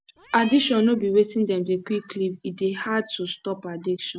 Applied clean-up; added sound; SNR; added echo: none; Cat; 18 dB; none.